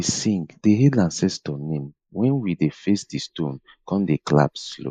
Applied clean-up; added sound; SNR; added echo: neural mask model Resemble Enhance denoiser.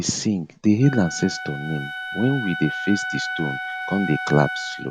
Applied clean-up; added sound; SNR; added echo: none; Wind instrument, woodwind instrument; 8 dB; none.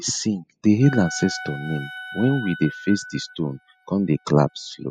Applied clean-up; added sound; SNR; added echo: classical method spectral subtraction.